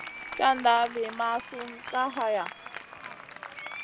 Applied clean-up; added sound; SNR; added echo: none; Applause; 12 dB; none.